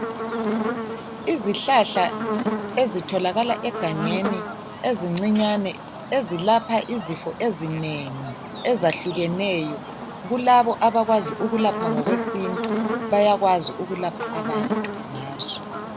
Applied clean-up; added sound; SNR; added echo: none; Buzz; 6 dB; none.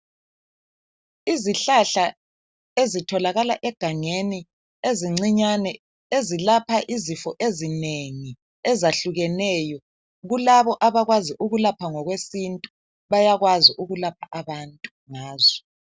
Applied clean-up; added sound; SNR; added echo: none; none; none; none.